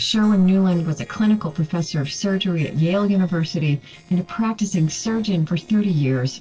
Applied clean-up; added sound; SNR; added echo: neural separator model SepFormer DNS4.